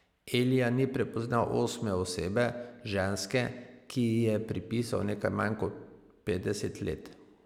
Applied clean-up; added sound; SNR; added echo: none; none; none; none.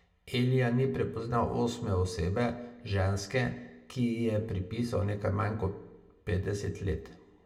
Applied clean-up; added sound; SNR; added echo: none; none; none; reverberation time 0.2 s.